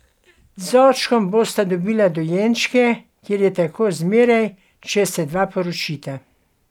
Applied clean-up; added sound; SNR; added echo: none; none; none; none.